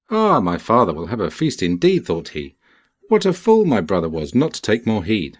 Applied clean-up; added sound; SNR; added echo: neural mask model DeepFilterNet 3.